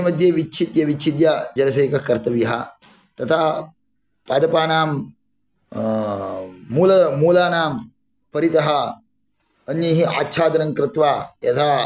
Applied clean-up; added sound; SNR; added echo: none; none; none; none.